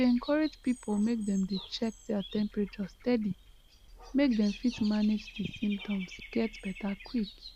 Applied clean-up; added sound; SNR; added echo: none; Bird / Dog; 17 dB; none.